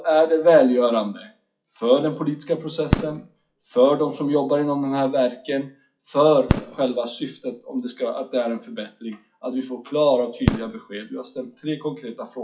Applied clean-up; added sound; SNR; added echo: classical method WPE with log-MMSE.